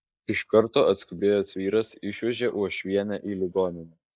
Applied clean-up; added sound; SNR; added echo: neural mask model Resemble Enhance denoiser.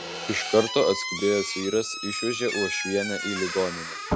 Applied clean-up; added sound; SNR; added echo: none; Squeak / Slam; 5 dB; none.